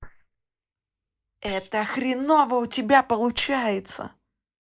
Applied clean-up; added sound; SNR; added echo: neural mask model Resemble Enhance denoiser.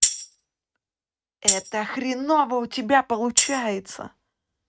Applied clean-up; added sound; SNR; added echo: neural mask model RNNoise.